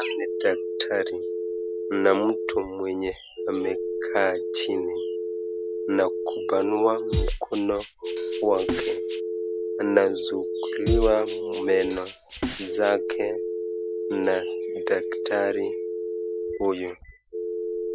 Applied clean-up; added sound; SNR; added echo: none; Telephone + Drum kit; 2 dB; none.